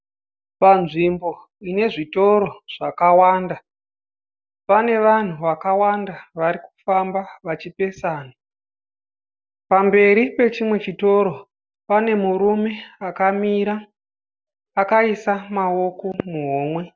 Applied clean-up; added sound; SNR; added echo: none; none; none; none.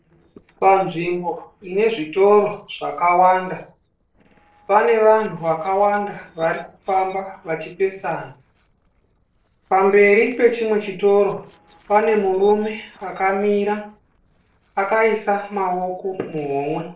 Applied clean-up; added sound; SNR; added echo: neural separator model SepFormer DNS4.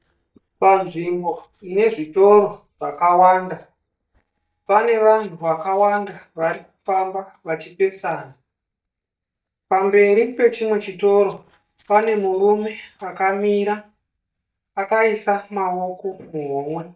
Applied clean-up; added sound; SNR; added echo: neural mask model DeepFilterNet 3.